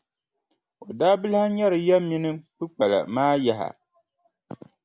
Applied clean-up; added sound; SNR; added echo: none; none; none; none.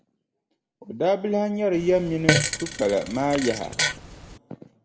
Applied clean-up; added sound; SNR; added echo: none; Fart; 1 dB; reverberation time 1.1 s.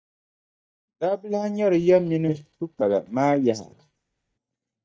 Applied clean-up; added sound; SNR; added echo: neural mask model DeepFilterNet 3.